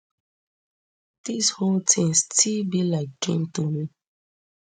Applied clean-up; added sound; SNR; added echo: none; none; none; none.